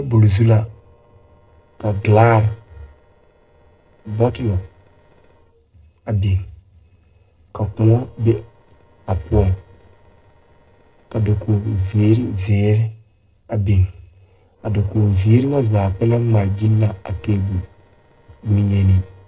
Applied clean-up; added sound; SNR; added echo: neural separator model SepFormer DNS4.